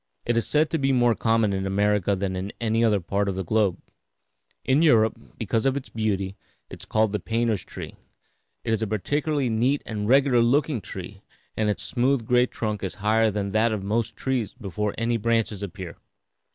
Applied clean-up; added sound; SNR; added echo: none; none; none; none.